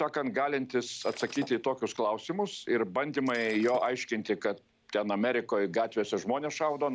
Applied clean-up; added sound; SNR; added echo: none; Shatter; 18 dB; none.